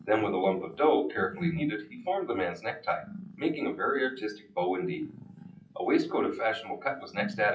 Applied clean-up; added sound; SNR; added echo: classical method WPE with log-MMSE.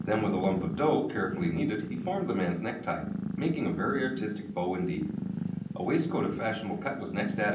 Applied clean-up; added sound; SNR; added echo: none; Purr; 6 dB; reverberation time 0.6 s.